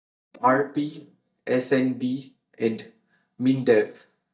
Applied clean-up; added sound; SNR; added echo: neural mask model DeepFilterNet 3.